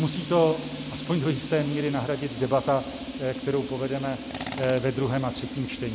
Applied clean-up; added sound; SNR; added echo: none; Tools; 9 dB; none.